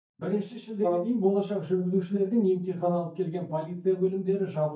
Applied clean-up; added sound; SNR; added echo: neural mask model DeepFilterNet 3.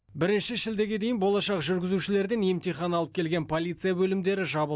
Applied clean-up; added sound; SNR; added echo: none; none; none; none.